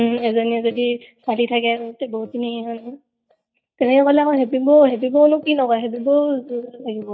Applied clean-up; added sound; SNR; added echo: neural mask model DeepFilterNet 3.